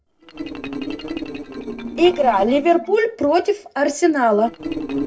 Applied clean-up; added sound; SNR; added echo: neural separator model SepFormer DNS4.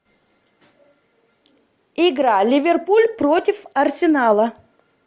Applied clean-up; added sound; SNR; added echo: none; none; none; none.